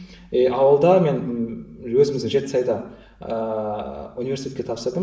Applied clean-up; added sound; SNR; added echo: none; none; none; reverberation time 0.8 s.